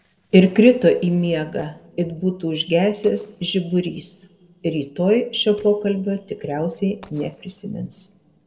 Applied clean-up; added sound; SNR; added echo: neural separator model SepFormer DNS4.